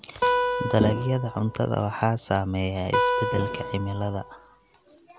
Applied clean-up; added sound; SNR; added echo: none; Acoustic guitar; 2 dB; none.